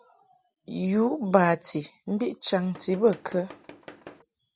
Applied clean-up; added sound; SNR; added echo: none; Tools; 19 dB; none.